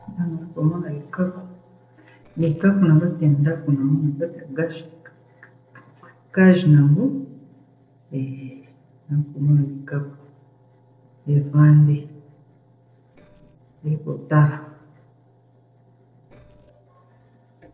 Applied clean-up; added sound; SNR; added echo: neural separator model SepFormer DNS4.